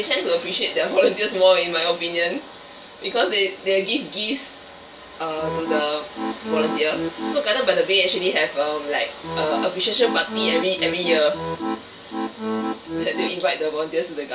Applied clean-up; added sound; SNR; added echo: none; Accordion; 7 dB; reverberation time 0.2 s.